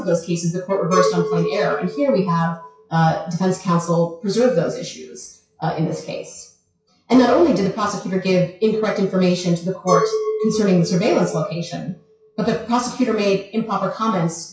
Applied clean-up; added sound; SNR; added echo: classical method WPE with log-MMSE.